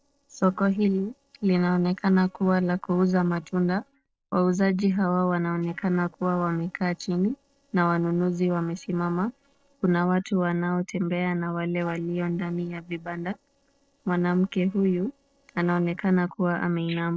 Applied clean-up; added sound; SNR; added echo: neural separator model SepFormer DNS4.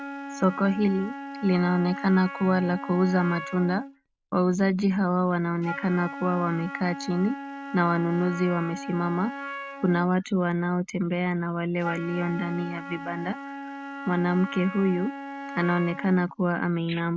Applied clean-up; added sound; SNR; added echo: none; Wind instrument, woodwind instrument; 12 dB; none.